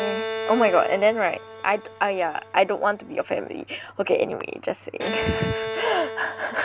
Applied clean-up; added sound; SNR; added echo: none; Bowed string instrument; 8 dB; none.